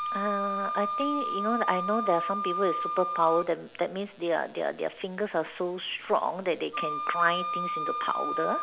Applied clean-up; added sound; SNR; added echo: none; Wind instrument, woodwind instrument; 3 dB; none.